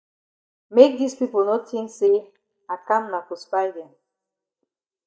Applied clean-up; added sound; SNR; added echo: neural mask model DeepFilterNet 3.